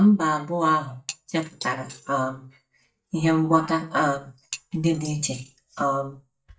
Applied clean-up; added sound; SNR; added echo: neural mask model DeepFilterNet 3.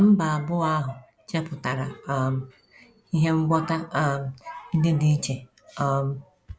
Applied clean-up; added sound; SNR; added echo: none; none; none; none.